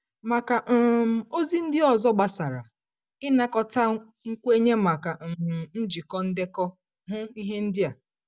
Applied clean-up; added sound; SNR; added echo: none; none; none; none.